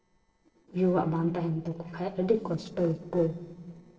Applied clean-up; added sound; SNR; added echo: neural separator model SepFormer DNS4.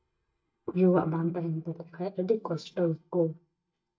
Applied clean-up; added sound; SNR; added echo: neural mask model DeepFilterNet 3.